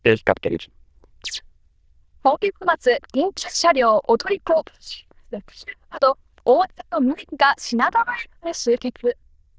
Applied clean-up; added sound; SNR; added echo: neural diffusion model UNIVERSE++.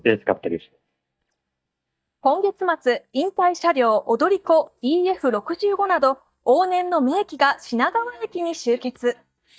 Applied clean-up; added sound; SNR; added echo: neural mask model DeepFilterNet 3.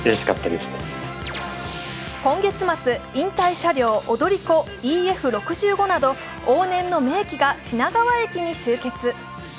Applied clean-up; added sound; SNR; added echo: none; Shatter; 16 dB; none.